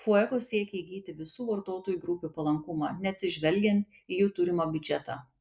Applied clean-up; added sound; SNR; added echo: none; none; none; none.